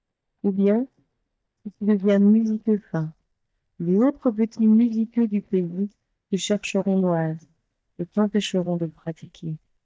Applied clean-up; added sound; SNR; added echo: neural mask model DeepFilterNet 3.